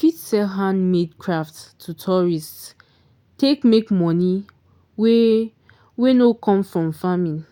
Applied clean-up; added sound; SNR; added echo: none; none; none; none.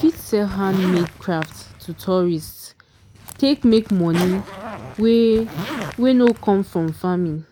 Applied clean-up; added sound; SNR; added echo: none; Zipper (clothing); 14 dB; none.